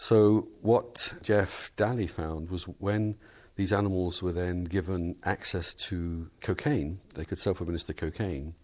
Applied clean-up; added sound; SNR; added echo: none; none; none; none.